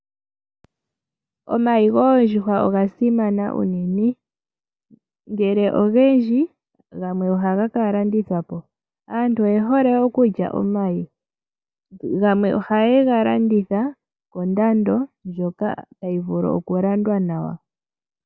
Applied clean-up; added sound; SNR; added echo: none; none; none; none.